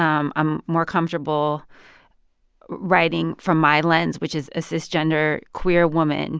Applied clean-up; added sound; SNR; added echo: none; none; none; none.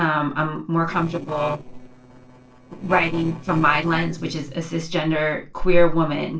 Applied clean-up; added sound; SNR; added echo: neural separator model SepFormer DNS4.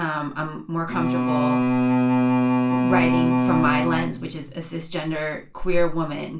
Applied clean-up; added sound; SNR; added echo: none; Bowed string instrument; -5 dB; reverberation time 0.3 s.